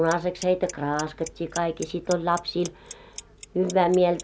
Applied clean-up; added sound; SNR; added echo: none; Clock; 17 dB; none.